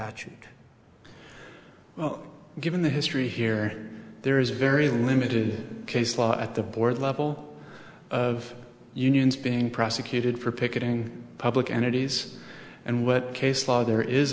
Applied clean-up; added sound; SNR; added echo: none; none; none; none.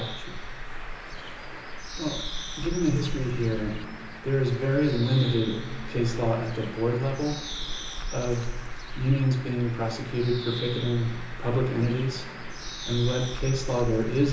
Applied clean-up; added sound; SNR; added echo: none; Bird; 7 dB; reverberation time 0.6 s.